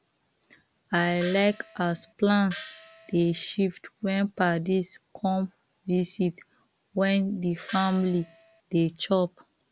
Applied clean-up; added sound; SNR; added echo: none; Gong; 15 dB; none.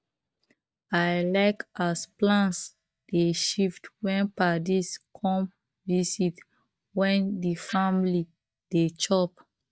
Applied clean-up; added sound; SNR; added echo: neural mask model DeepFilterNet 3.